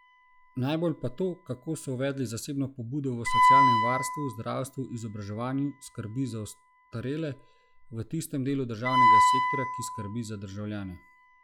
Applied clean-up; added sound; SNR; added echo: classical method log-MMSE.